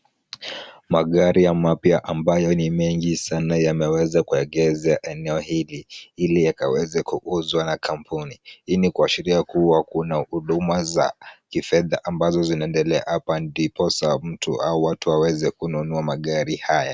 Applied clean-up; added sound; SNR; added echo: none; none; none; none.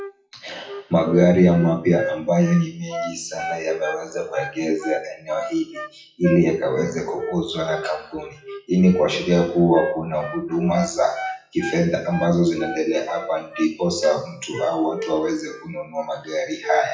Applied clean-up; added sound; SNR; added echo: classical method WPE with log-MMSE.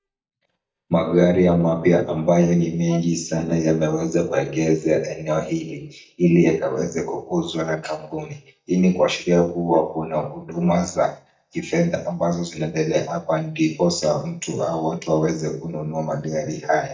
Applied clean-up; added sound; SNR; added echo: neural mask model DeepFilterNet 3.